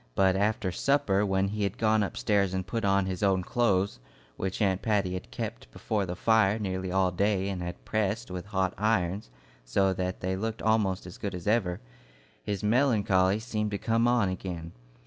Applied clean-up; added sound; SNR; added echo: none; none; none; none.